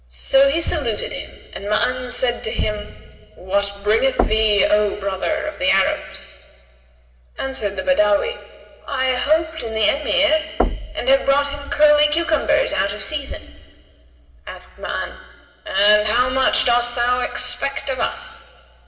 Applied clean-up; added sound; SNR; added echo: none; Knock; 7 dB; reverberation time 2.6 s.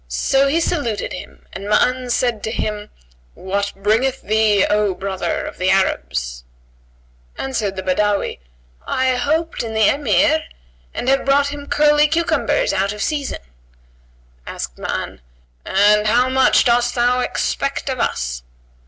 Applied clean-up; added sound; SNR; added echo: none; none; none; none.